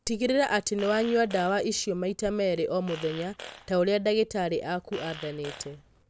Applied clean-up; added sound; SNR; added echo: none; Fart; 17 dB; none.